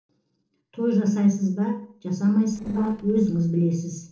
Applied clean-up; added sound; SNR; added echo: neural separator model SepFormer DNS4.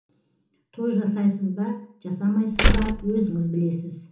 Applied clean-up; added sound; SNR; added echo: none; Slam; -4 dB; reverberation time 1.2 s.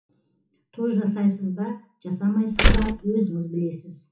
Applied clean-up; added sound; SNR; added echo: classical method WPE with log-MMSE.